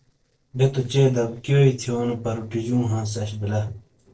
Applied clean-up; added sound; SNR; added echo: neural separator model SepFormer DNS4.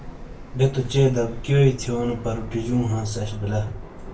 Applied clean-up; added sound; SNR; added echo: none; Subway, metro, underground; 12 dB; reverberation time 0.3 s.